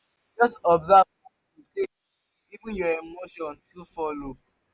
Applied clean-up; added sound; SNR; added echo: none; none; none; none.